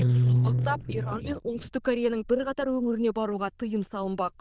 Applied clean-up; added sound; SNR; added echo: neural diffusion model UNIVERSE++.